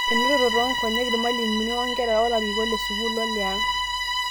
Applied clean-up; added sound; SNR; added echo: none; Bowed string instrument; 0 dB; none.